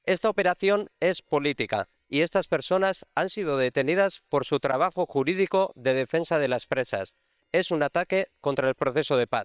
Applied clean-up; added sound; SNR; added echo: neural separator model SepFormer WHAM!.